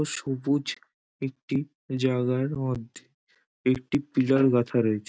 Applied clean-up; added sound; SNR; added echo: none; none; none; none.